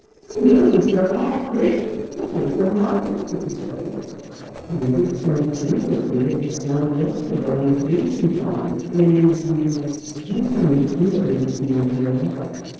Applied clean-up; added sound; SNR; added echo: neural separator model SepFormer DNS4.